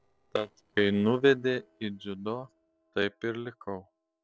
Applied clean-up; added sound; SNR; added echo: neural separator model SepFormer DNS4.